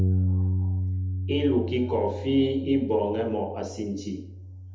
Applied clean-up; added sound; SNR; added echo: none; Bass guitar; 1 dB; reverberation time 0.7 s.